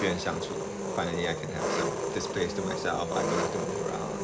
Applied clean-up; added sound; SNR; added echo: none; Engine; -2 dB; none.